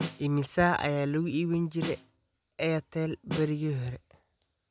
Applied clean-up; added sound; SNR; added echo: none; Snare drum; 10 dB; none.